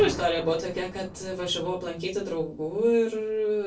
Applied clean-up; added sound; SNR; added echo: none; Boom; 17 dB; reverberation time 0.2 s.